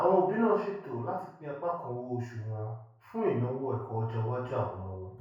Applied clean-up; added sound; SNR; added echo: none; none; none; reverberation time 0.6 s.